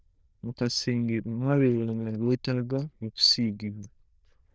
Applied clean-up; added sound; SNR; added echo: neural diffusion model UNIVERSE++.